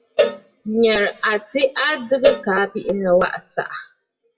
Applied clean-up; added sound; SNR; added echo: classical method WPE with log-MMSE.